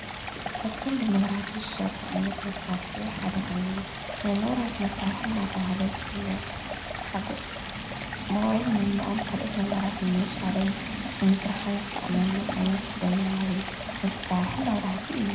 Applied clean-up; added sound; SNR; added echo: none; Stream; 5 dB; reverberation time 0.7 s.